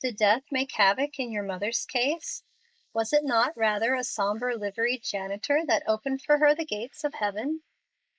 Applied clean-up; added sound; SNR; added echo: neural mask model Resemble Enhance denoiser.